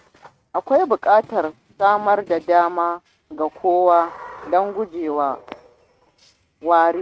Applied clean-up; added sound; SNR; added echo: neural mask model RNNoise.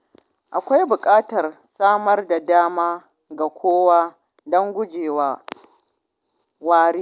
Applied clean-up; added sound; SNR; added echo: none; none; none; none.